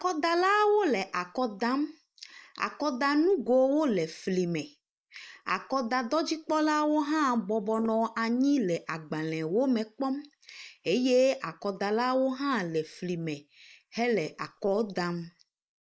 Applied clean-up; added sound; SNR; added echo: neural mask model Resemble Enhance denoiser.